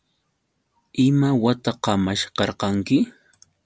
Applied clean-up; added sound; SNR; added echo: none; none; none; none.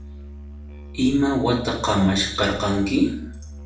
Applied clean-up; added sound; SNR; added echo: none; Musical instrument; 14 dB; reverberation time 0.5 s.